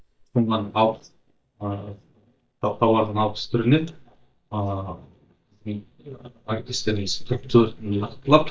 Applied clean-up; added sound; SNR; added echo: neural mask model DeepFilterNet 3.